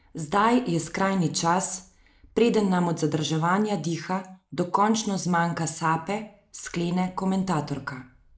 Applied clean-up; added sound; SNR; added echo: neural mask model Resemble Enhance denoiser.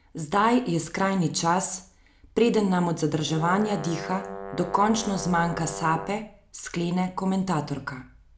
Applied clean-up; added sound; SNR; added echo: none; Brass instrument; 11 dB; none.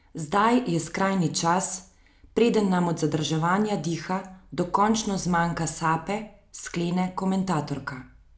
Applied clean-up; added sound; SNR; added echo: none; none; none; none.